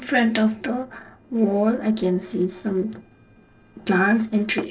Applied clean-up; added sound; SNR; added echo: neural separator model SepFormer DNS4.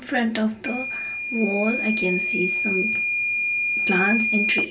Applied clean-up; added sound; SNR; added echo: none; Microwave oven / Alarm; -1 dB; reverberation time 0.2 s.